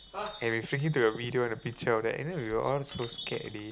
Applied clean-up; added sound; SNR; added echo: none; Chime; 14 dB; none.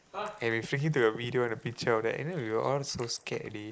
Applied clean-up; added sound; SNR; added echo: neural mask model Resemble Enhance denoiser.